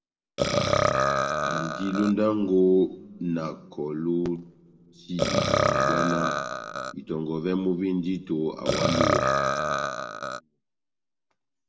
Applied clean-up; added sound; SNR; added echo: none; Burping, eructation; -1 dB; reverberation time 2.2 s.